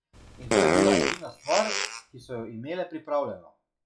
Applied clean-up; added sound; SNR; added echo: classical method log-MMSE.